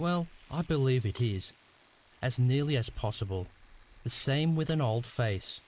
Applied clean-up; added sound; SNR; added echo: neural mask model Resemble Enhance denoiser.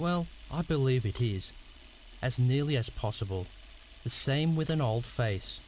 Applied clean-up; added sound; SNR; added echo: none; Camera; 19 dB; none.